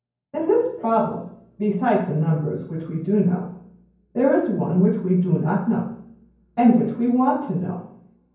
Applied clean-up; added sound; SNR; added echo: none; none; none; reverberation time 0.9 s.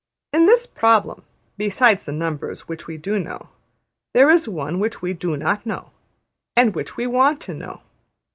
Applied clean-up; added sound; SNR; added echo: none; none; none; none.